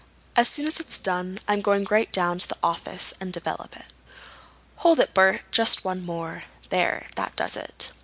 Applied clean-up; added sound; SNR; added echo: none; none; none; none.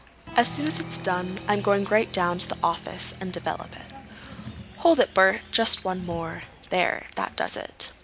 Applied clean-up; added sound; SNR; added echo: none; Applause; 14 dB; none.